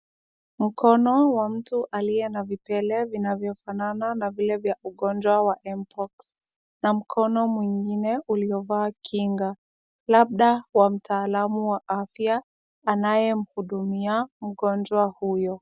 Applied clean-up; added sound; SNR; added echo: none; none; none; none.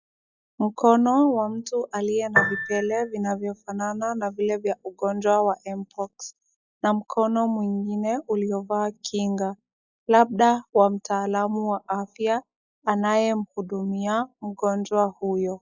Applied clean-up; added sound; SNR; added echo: classical method log-MMSE.